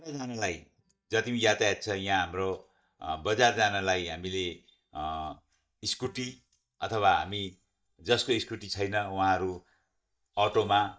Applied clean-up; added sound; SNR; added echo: neural mask model DeepFilterNet 3.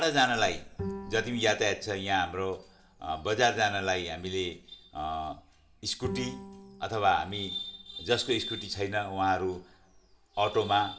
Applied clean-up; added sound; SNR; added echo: none; Bowed string instrument; 14 dB; reverberation time 0.5 s.